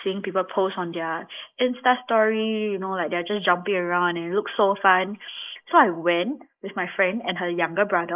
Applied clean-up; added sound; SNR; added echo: neural mask model Resemble Enhance denoiser.